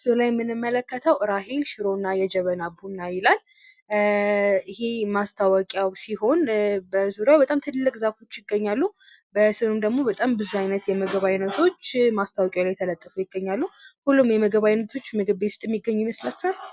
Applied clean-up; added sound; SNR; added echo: none; none; none; none.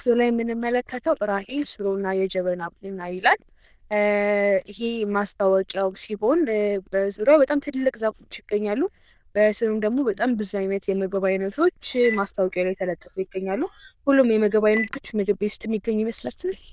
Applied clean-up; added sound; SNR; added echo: neural diffusion model UNIVERSE++.